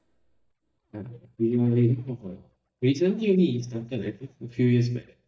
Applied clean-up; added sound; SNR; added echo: neural mask model DeepFilterNet 3.